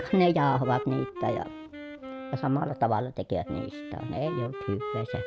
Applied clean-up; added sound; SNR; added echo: none; Wind instrument, woodwind instrument; 9 dB; none.